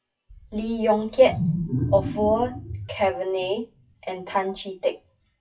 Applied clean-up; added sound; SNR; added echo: classical method WPE with log-MMSE.